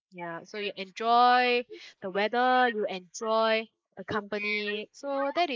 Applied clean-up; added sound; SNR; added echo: neural mask model Resemble Enhance denoiser.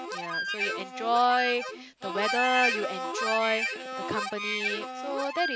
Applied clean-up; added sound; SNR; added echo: none; Harmonica; 2 dB; none.